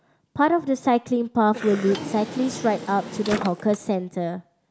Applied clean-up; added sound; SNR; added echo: none; Drawer open or close + Cough; 11 dB; none.